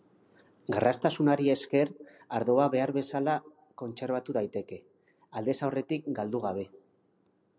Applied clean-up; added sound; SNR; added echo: none; none; none; none.